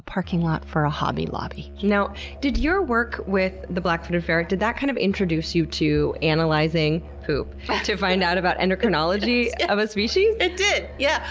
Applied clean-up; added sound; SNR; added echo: none; Musical instrument; 16 dB; none.